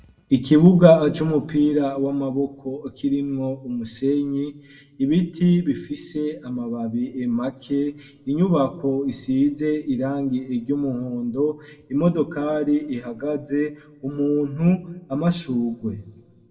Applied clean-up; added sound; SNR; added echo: none; none; none; reverberation time 0.8 s.